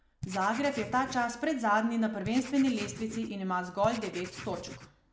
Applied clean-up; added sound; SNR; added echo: none; Writing; 12 dB; none.